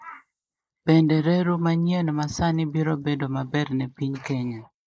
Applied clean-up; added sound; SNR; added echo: neural mask model Resemble Enhance denoiser.